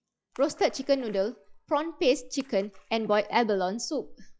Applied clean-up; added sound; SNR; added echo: classical method log-MMSE.